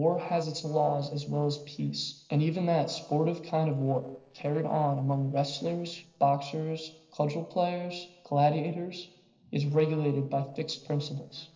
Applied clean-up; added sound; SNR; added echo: neural separator model SepFormer DNS4.